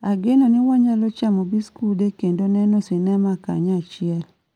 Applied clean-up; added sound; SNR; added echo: none; none; none; none.